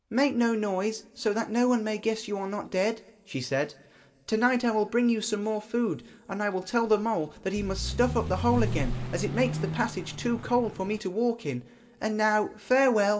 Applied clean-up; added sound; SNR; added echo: none; Vehicle; 5 dB; reverberation time 2.1 s.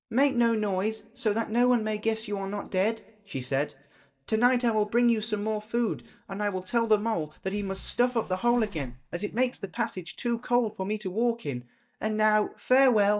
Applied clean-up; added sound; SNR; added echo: neural mask model DeepFilterNet 3.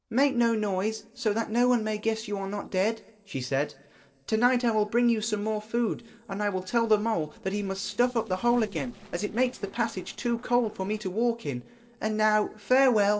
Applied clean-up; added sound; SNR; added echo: neural separator model SepFormer DNS4.